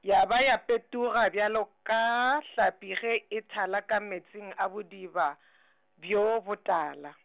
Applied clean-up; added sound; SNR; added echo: none; none; none; none.